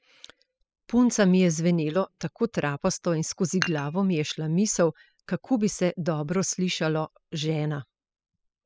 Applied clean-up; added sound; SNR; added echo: classical method spectral subtraction.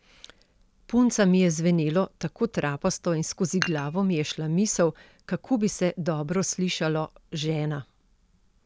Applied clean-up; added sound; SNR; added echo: none; Dishes, pots, and pans; 10 dB; none.